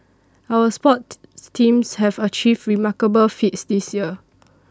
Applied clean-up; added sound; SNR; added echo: none; none; none; none.